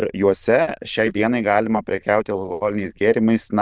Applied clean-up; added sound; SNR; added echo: neural diffusion model UNIVERSE++.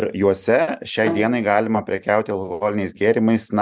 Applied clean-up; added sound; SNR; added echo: none; Bowed string instrument; 11 dB; none.